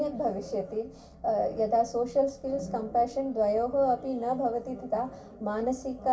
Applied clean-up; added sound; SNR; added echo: none; none; none; reverberation time 0.2 s.